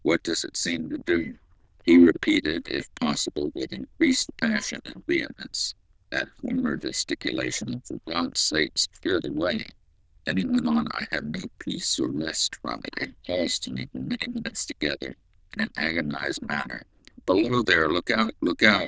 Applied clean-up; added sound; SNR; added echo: neural diffusion model UNIVERSE++.